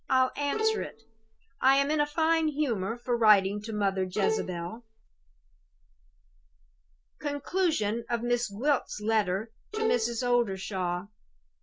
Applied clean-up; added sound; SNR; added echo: none; Bowed string instrument; 4 dB; none.